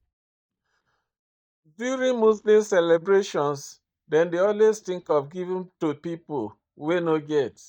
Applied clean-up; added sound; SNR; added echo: neural mask model DeepFilterNet 3.